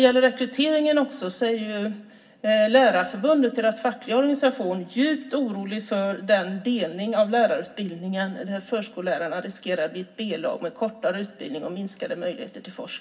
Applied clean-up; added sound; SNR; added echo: none; none; none; reverberation time 0.4 s.